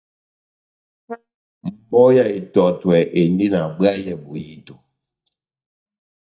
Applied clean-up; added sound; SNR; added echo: neural mask model DeepFilterNet 3.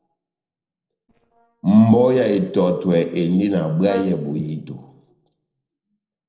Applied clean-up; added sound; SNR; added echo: neural separator model SepFormer DNS4.